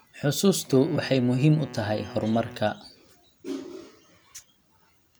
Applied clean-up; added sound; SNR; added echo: none; Wind instrument, woodwind instrument; 18 dB; none.